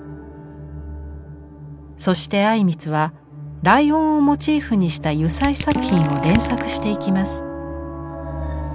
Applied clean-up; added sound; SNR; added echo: none; Crushing; 10 dB; none.